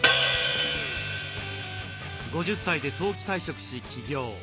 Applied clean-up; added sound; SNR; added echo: none; Hi-hat; -3 dB; none.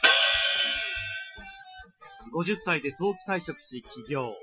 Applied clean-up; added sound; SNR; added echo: classical method Wiener filter.